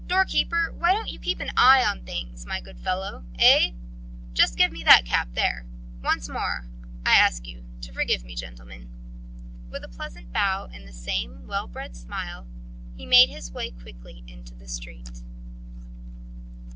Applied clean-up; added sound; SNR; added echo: none; none; none; none.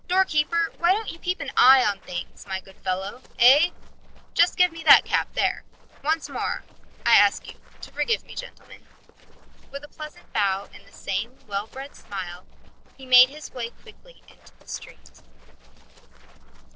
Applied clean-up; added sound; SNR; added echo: neural separator model SepFormer DNS4.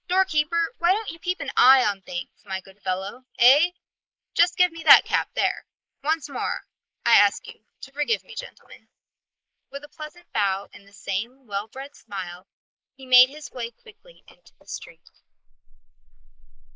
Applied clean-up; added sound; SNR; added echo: neural mask model Resemble Enhance denoiser.